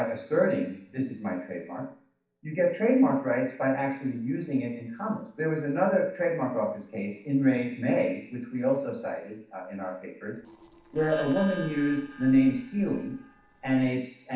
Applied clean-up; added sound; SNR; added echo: neural separator model SepFormer DNS4.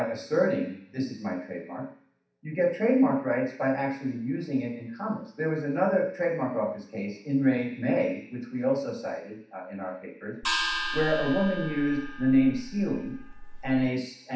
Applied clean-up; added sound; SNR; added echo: none; Gong; 5 dB; reverberation time 0.7 s.